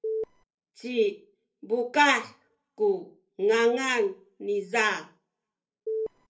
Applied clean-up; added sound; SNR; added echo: neural separator model SepFormer DNS4.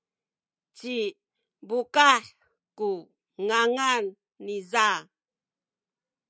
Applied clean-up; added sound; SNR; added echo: none; none; none; none.